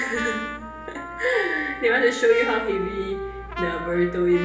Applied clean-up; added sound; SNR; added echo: none; Trumpet; 10 dB; reverberation time 1.1 s.